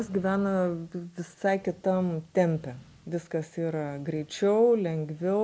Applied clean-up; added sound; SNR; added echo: none; none; none; none.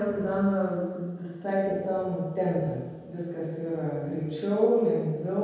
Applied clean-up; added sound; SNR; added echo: none; none; none; reverberation time 1.2 s.